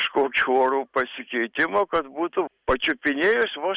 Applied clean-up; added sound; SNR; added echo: none; none; none; none.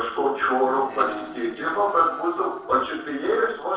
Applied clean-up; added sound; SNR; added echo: neural separator model SepFormer DNS4.